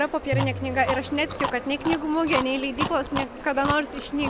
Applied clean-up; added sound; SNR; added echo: none; Tabla + Chewing, mastication; 6 dB; none.